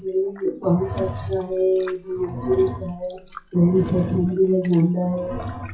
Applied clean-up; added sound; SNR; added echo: classical method WPE with log-MMSE.